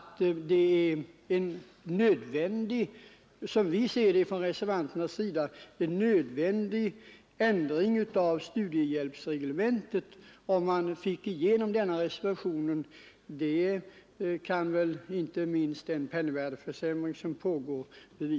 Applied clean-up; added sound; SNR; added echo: none; none; none; none.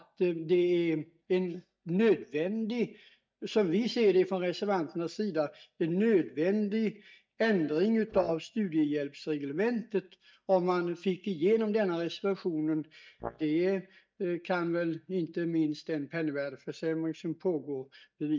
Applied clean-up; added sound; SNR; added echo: neural mask model DeepFilterNet 3.